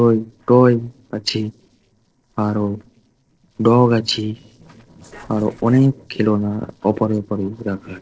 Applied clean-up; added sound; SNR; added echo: neural separator model SepFormer DNS4.